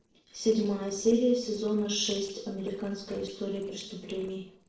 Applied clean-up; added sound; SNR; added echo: neural separator model SepFormer DNS4.